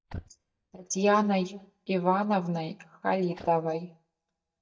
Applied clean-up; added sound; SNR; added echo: neural mask model DeepFilterNet 3.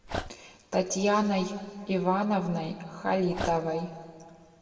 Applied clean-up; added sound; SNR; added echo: none; Dog; 11 dB; reverberation time 1.6 s.